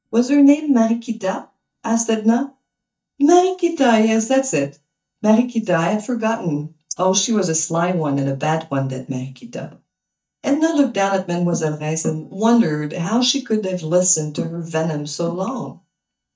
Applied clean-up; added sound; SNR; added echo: neural mask model DeepFilterNet 3.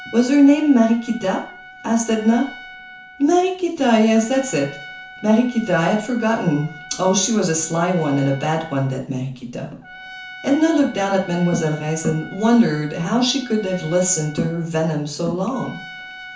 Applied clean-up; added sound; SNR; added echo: none; Trumpet; 19 dB; reverberation time 0.9 s.